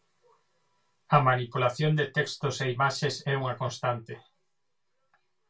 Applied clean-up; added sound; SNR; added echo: none; none; none; reverberation time 0.2 s.